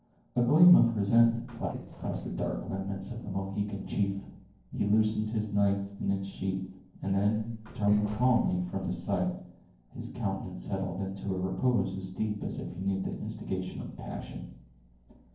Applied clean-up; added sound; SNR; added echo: neural separator model SepFormer DNS4.